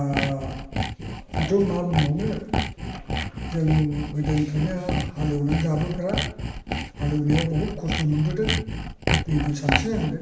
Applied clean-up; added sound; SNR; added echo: none; Sawing; 3 dB; reverberation time 0.8 s.